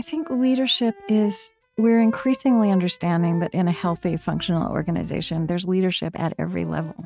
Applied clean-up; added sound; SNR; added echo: neural mask model RNNoise.